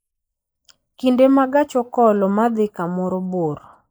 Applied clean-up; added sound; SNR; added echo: neural mask model Resemble Enhance denoiser.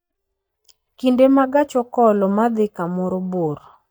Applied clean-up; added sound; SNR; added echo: neural mask model DeepFilterNet 3.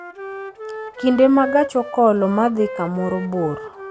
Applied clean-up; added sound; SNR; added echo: none; Wind instrument, woodwind instrument; 12 dB; none.